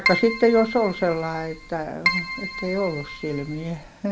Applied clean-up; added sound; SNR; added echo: none; Keyboard (musical); 6 dB; none.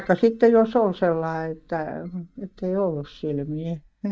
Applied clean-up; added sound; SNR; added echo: neural mask model DeepFilterNet 3.